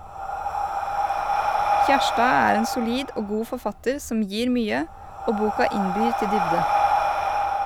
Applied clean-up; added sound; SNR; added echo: none; Breathing; -1 dB; none.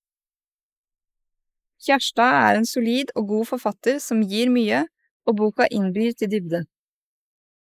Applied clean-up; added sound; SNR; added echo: neural mask model Resemble Enhance denoiser.